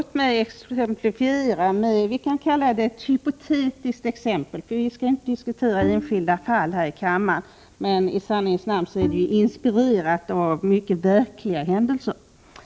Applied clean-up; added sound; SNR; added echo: none; Bowed string instrument; 10 dB; none.